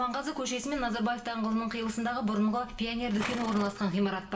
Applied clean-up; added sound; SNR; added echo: none; Livestock, farm animals, working animals; 15 dB; reverberation time 0.6 s.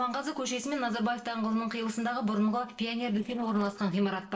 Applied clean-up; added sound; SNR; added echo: neural separator model SepFormer DNS4.